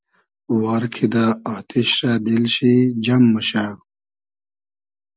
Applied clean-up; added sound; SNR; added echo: none; none; none; none.